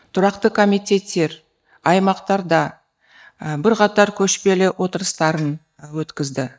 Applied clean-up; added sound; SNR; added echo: neural mask model DeepFilterNet 3.